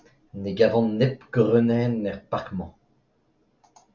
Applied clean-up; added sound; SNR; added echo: none; none; none; none.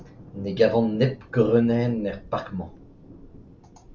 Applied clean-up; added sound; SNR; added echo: none; Thunder; 20 dB; none.